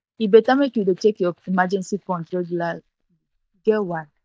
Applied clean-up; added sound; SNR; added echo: neural mask model DeepFilterNet 3.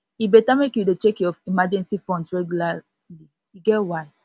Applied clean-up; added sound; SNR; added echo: none; none; none; none.